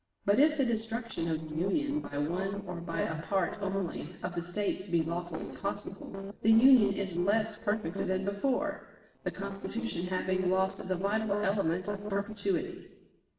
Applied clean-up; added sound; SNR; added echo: neural separator model SepFormer DNS4.